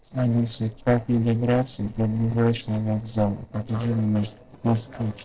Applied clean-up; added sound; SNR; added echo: neural separator model SepFormer DNS4.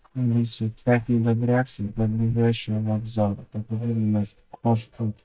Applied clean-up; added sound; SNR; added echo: neural mask model DeepFilterNet 3.